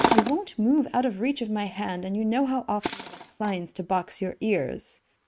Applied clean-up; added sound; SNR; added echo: neural mask model RNNoise.